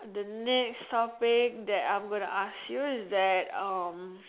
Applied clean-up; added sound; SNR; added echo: none; none; none; none.